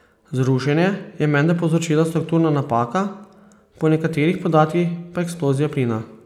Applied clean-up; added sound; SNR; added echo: none; none; none; none.